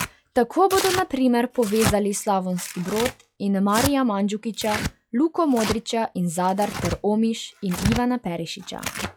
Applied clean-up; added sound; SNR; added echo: classical method log-MMSE.